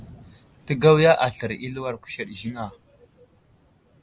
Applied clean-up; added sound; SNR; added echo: none; none; none; none.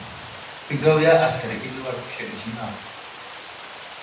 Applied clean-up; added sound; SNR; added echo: none; Water; 13 dB; reverberation time 0.8 s.